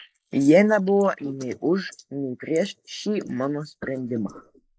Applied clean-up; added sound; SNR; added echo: neural mask model Resemble Enhance denoiser.